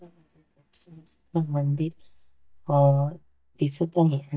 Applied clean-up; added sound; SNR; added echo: neural mask model DeepFilterNet 3.